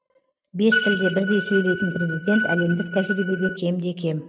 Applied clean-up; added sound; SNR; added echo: neural mask model RNNoise.